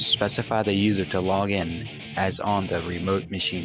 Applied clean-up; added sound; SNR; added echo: none; Guitar; 13 dB; none.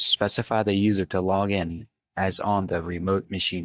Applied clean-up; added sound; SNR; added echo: neural mask model DeepFilterNet 3.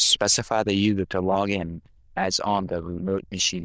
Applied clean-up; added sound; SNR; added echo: neural diffusion model UNIVERSE++.